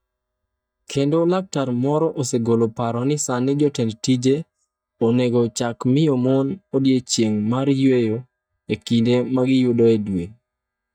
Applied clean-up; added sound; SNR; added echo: neural mask model DeepFilterNet 3.